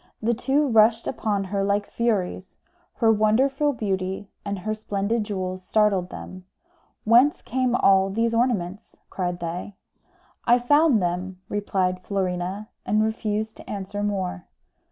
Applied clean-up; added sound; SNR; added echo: none; none; none; none.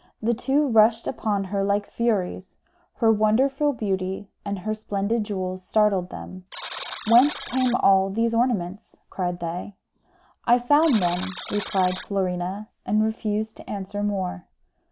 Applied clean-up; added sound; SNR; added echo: none; Alarm; 15 dB; none.